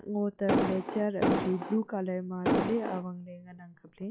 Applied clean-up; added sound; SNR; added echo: classical method log-MMSE.